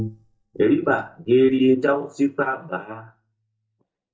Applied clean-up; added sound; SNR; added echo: neural mask model DeepFilterNet 3.